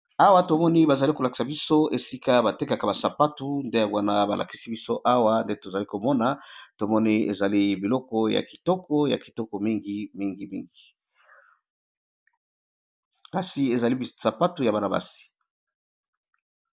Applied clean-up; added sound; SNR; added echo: none; none; none; none.